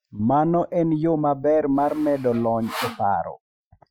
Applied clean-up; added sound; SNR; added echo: classical method Wiener filter.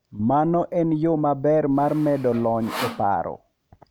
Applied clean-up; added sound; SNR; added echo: none; Sawing; 14 dB; none.